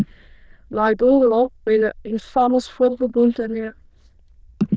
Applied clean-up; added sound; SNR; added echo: neural diffusion model UNIVERSE++.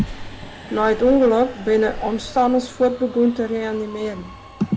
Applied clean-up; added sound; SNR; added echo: none; Subway, metro, underground; 15 dB; none.